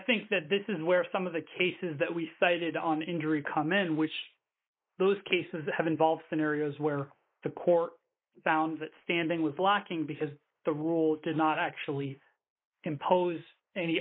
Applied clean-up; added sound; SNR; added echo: neural mask model Resemble Enhance denoiser.